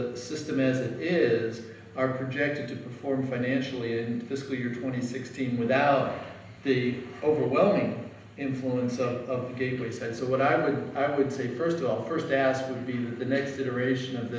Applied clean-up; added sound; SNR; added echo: none; none; none; reverberation time 0.8 s.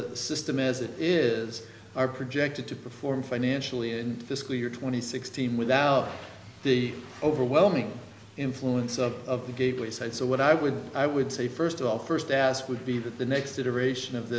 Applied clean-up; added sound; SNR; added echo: none; none; none; none.